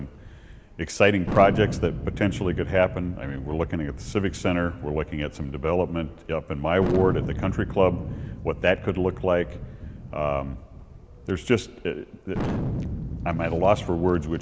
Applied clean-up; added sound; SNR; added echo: none; Thunder; 8 dB; none.